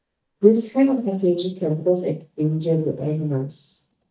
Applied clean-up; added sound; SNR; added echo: neural mask model DeepFilterNet 3.